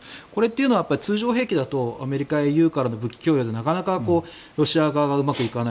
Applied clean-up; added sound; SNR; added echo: none; none; none; none.